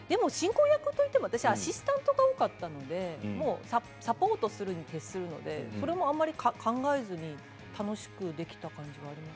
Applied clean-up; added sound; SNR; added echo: none; none; none; none.